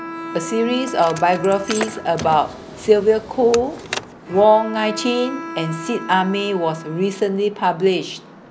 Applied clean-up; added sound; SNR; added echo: none; Bowed string instrument + Car; 12 dB; none.